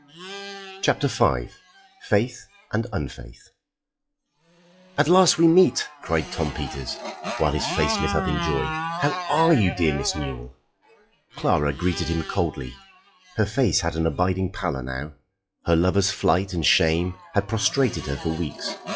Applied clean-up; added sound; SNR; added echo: classical method log-MMSE.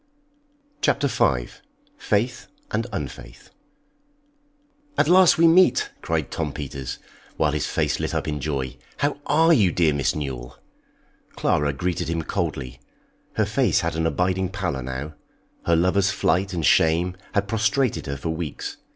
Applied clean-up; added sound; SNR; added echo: none; none; none; none.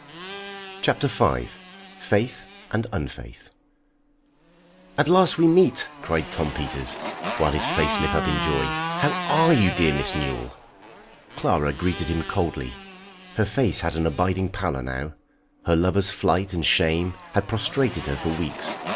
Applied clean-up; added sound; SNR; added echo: none; Motorcycle; 9 dB; none.